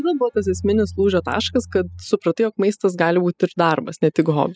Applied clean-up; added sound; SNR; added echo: classical method spectral subtraction.